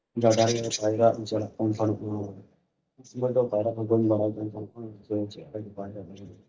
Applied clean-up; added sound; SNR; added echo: neural mask model DeepFilterNet 3.